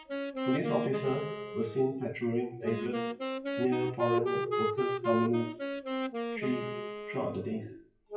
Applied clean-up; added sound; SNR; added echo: classical method WPE with log-MMSE.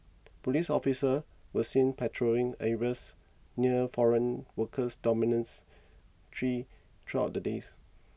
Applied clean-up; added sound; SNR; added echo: none; none; none; none.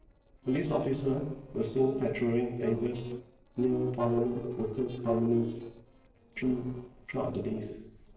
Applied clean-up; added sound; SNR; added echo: neural separator model SepFormer DNS4.